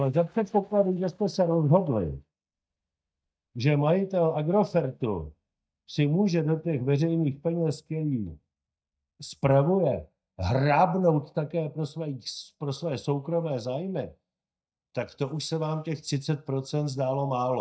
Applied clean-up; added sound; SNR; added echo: neural mask model DeepFilterNet 3.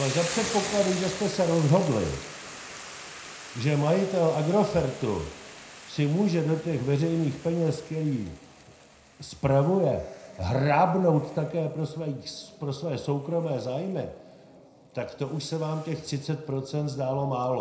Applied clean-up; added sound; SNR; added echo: none; Boiling / Hiss; 15 dB; reverberation time 0.5 s.